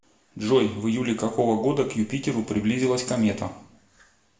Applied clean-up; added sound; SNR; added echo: none; none; none; reverberation time 0.6 s.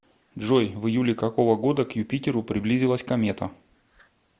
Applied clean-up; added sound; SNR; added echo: none; none; none; none.